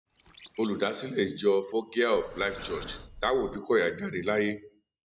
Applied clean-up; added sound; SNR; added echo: none; Breathing + Bird; 14 dB; none.